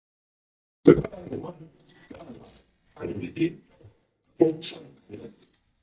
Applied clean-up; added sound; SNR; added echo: neural mask model DeepFilterNet 3.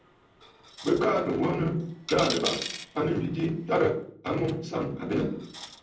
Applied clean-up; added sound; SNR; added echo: none; Coin (dropping); 12 dB; reverberation time 0.6 s.